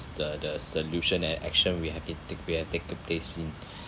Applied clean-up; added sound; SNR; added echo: none; none; none; none.